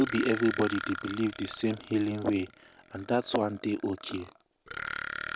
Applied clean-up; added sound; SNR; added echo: none; Burping, eructation; 10 dB; none.